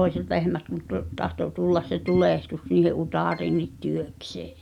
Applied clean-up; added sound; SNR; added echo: none; Keyboard (musical); 19 dB; none.